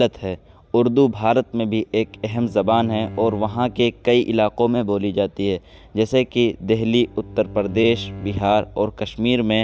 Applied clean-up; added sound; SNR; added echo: none; Bowed string instrument; 17 dB; none.